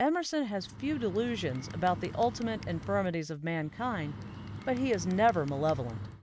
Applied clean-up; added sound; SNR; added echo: none; Bird; 11 dB; none.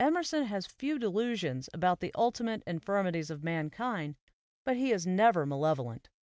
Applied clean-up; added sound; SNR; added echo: none; none; none; none.